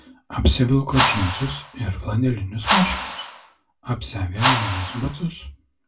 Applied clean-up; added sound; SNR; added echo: none; Whoosh, swoosh, swish; 0 dB; reverberation time 0.2 s.